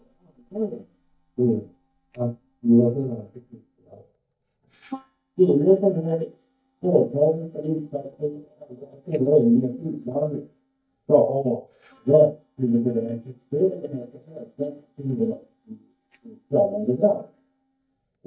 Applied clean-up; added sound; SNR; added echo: neural mask model DeepFilterNet 3.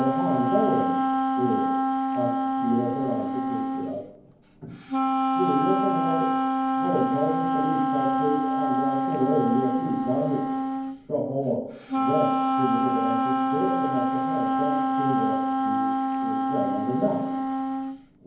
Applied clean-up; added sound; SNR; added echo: none; Wind instrument, woodwind instrument; -4 dB; reverberation time 0.9 s.